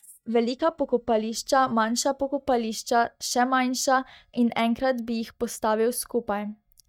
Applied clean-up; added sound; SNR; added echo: neural mask model DeepFilterNet 3.